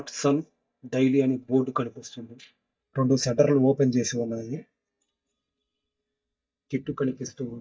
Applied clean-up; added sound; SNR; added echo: neural mask model DeepFilterNet 3.